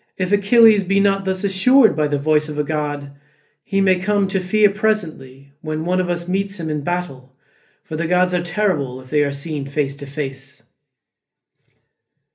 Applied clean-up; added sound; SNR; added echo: none; none; none; reverberation time 0.3 s.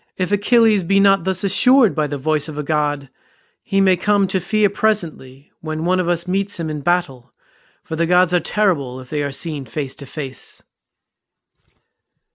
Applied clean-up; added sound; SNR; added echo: none; none; none; none.